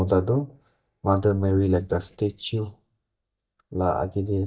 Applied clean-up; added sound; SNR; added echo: neural mask model DeepFilterNet 3.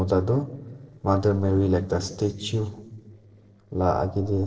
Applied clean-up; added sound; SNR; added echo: neural separator model SepFormer DNS4.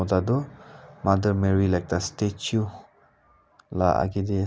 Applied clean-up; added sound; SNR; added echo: none; none; none; none.